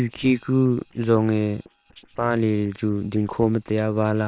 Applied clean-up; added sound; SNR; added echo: neural separator model SepFormer WHAM!.